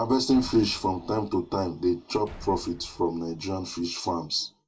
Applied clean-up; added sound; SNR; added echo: none; Slam; 19 dB; reverberation time 0.1 s.